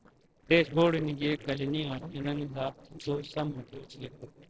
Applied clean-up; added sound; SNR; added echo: neural separator model SepFormer DNS4.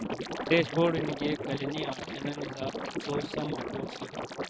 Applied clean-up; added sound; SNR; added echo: neural mask model RNNoise.